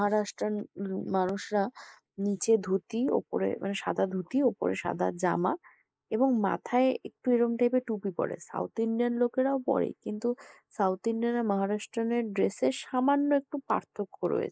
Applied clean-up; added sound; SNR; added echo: neural mask model Resemble Enhance denoiser.